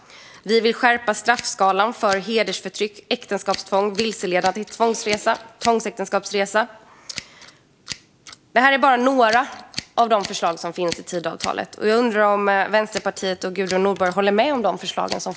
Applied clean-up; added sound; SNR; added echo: none; Scissors; 18 dB; none.